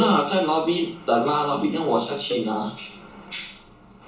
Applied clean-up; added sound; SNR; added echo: none; Cowbell; 13 dB; reverberation time 0.8 s.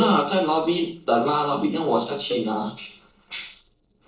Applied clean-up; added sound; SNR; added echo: neural separator model SepFormer DNS4.